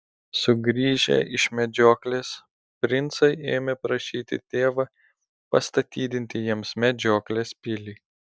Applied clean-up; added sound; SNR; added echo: none; none; none; none.